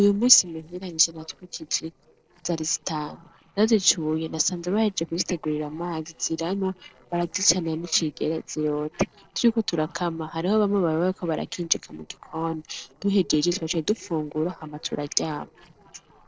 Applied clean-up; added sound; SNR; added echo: neural separator model SepFormer DNS4.